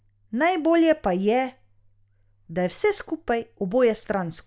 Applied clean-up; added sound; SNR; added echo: none; none; none; none.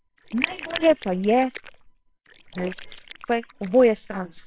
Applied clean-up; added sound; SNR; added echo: neural separator model SepFormer WHAMR!.